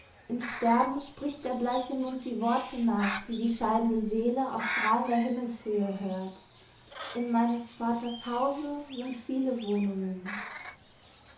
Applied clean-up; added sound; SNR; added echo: none; Bird; 12 dB; reverberation time 0.8 s.